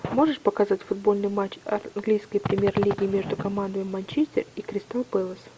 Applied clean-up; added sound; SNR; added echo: none; none; none; none.